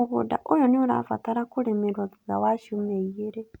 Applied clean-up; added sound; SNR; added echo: none; none; none; none.